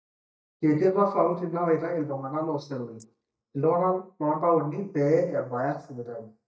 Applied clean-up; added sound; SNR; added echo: neural mask model DeepFilterNet 3.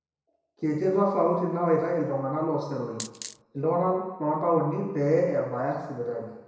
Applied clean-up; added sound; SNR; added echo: none; Coin (dropping); 12 dB; reverberation time 1.0 s.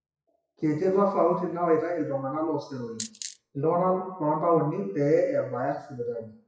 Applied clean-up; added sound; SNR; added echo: classical method WPE with log-MMSE.